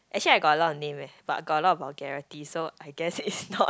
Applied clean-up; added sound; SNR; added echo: none; none; none; none.